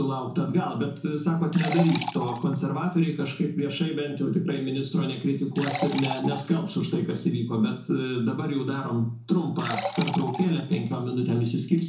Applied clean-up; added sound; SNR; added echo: none; Liquid; 12 dB; reverberation time 0.6 s.